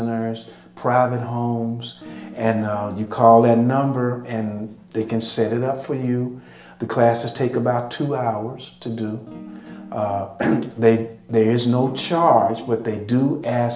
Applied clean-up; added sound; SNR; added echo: none; Guitar; 17 dB; reverberation time 0.6 s.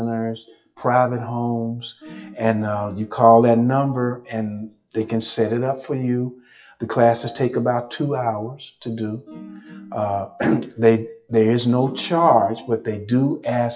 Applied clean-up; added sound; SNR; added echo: classical method WPE with log-MMSE.